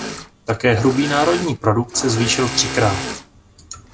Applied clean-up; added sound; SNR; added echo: none; Engine / Mechanisms; 9 dB; none.